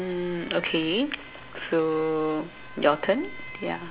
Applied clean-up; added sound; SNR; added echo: none; Alarm; 18 dB; none.